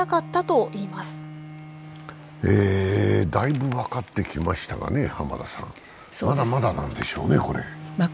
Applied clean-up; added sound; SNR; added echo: none; Bowed string instrument; 18 dB; none.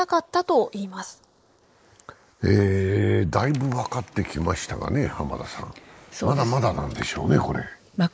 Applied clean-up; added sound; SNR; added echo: neural mask model Resemble Enhance denoiser.